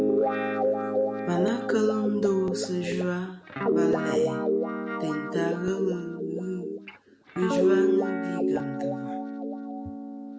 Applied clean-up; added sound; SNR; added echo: none; Guitar; -4 dB; none.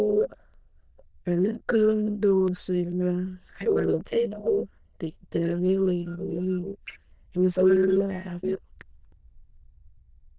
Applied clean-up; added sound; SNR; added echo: neural diffusion model UNIVERSE++.